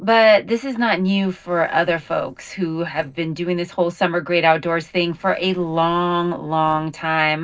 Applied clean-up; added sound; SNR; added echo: neural separator model SepFormer DNS4.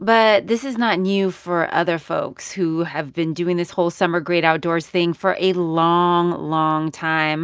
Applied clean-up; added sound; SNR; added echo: none; none; none; none.